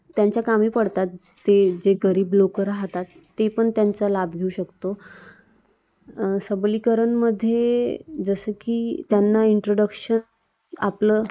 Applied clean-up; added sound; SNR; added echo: neural mask model Resemble Enhance denoiser.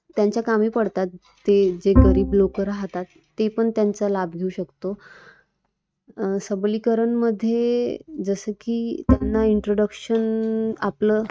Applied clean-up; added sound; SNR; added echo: neural mask model RNNoise.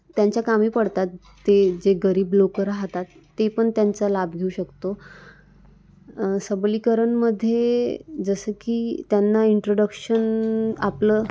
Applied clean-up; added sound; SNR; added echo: none; none; none; none.